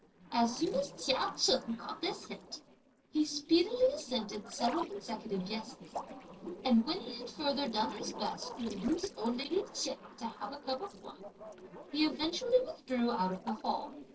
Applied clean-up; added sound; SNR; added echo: neural separator model SepFormer DNS4.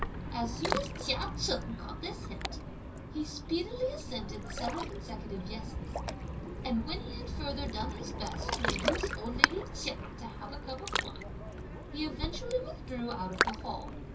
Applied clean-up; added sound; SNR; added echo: none; Ocean; -2 dB; reverberation time 0.4 s.